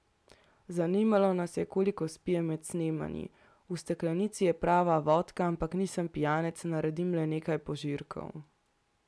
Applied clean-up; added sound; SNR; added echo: none; none; none; none.